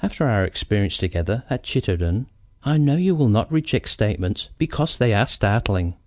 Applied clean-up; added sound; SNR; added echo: none; none; none; none.